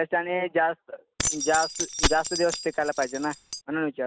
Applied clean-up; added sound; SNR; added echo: none; Keys jangling; 3 dB; none.